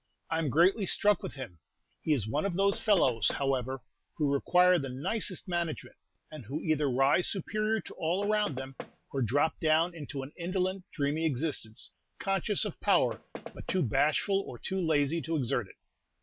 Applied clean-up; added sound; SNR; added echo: none; Knock; 14 dB; none.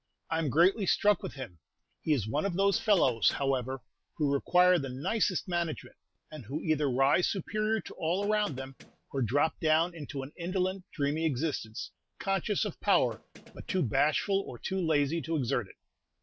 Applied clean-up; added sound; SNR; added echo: neural separator model SepFormer DNS4.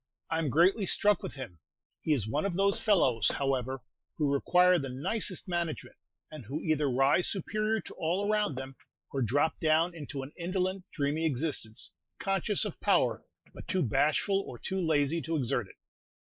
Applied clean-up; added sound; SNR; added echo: neural mask model Resemble Enhance denoiser.